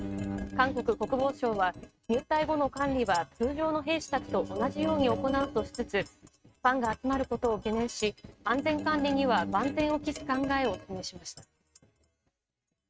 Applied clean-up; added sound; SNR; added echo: neural mask model RNNoise.